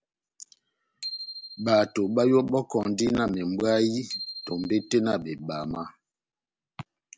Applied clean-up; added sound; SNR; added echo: none; Bicycle bell; 17 dB; none.